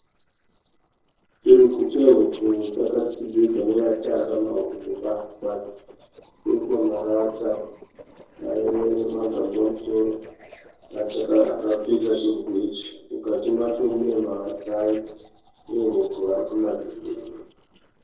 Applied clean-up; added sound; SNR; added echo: neural separator model SepFormer DNS4.